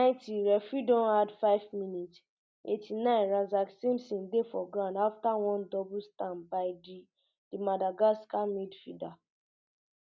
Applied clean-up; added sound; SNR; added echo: none; none; none; none.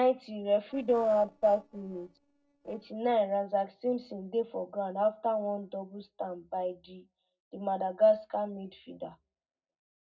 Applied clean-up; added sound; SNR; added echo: neural separator model SepFormer DNS4.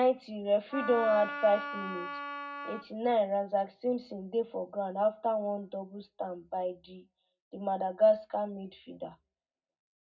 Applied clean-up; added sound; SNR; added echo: none; Wind instrument, woodwind instrument; 7 dB; reverberation time 0.3 s.